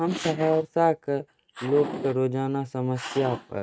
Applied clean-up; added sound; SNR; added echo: neural mask model RNNoise.